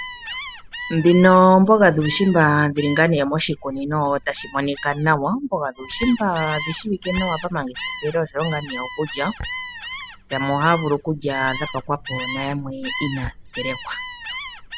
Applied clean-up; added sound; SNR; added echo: none; Gull, seagull; 12 dB; none.